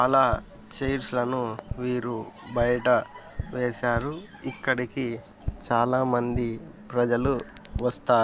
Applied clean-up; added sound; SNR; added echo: none; Tap; 12 dB; none.